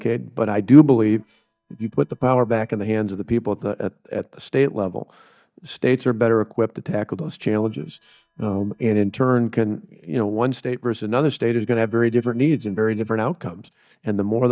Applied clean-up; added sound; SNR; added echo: neural mask model DeepFilterNet 3.